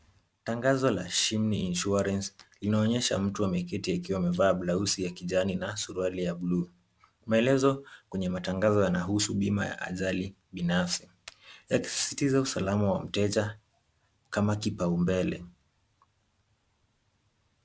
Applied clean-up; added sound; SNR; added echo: none; none; none; none.